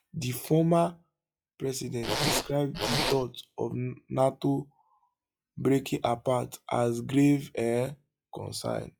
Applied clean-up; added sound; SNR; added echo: classical method log-MMSE.